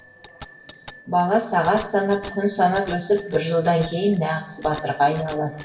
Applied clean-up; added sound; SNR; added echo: none; Bicycle bell; 6 dB; reverberation time 0.6 s.